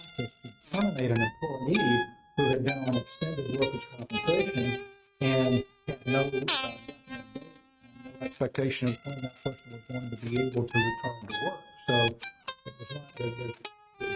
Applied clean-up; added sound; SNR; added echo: neural mask model RNNoise.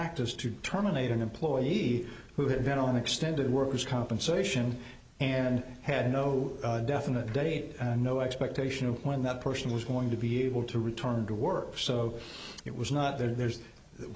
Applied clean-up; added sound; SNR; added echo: none; none; none; none.